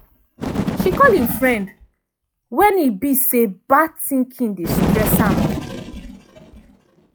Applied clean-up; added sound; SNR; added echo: classical method log-MMSE.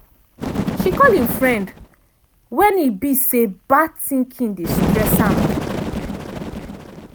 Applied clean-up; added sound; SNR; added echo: none; Bird; 4 dB; none.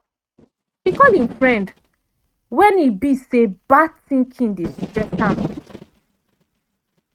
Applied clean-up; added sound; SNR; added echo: neural mask model RNNoise.